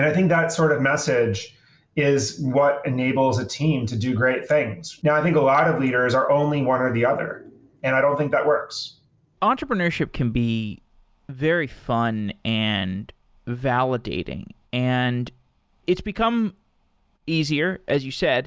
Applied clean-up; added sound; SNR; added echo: none; none; none; none.